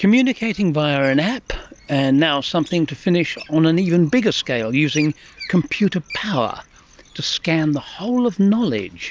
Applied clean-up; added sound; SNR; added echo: none; none; none; none.